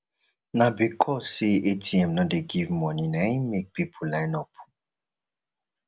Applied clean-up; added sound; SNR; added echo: none; none; none; none.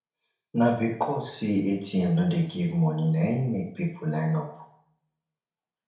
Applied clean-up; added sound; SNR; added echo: none; none; none; reverberation time 0.6 s.